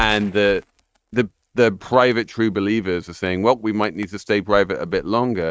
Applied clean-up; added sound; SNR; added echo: neural mask model RNNoise.